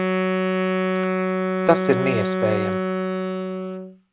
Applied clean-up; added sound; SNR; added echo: none; Wind instrument, woodwind instrument; -4 dB; none.